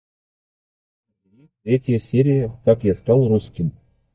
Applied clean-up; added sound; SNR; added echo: neural mask model DeepFilterNet 3.